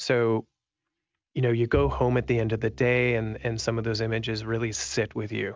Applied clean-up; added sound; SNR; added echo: none; Bowed string instrument; 13 dB; none.